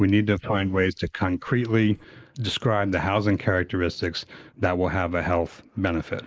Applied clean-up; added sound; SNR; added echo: neural mask model Resemble Enhance denoiser.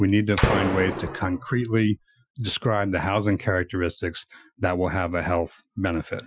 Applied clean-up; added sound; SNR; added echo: classical method Wiener filter.